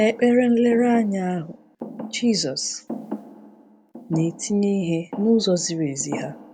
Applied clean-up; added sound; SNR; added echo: none; Thump, thud; 15 dB; none.